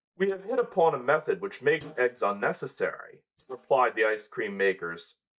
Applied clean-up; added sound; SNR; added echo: neural mask model DeepFilterNet 3.